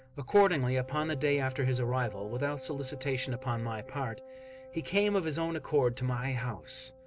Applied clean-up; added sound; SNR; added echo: none; Wind instrument, woodwind instrument; 16 dB; none.